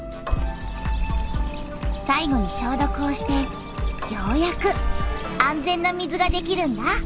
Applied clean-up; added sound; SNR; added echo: none; Cutlery, silverware / Dishes, pots, and pans + Bird; 7 dB; none.